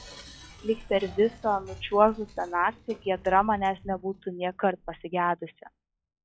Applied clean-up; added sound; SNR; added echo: classical method log-MMSE.